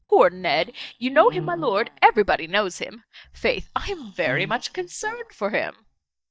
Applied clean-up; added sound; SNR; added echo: neural mask model DeepFilterNet 3.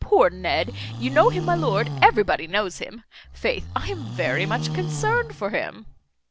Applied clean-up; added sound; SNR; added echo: none; Livestock, farm animals, working animals; 9 dB; none.